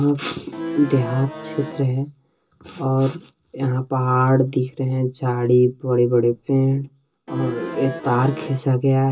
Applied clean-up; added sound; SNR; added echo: none; Accordion; 10 dB; reverberation time 0.2 s.